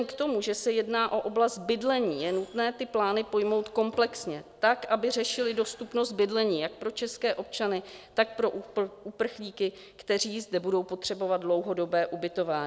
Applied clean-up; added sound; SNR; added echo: none; none; none; none.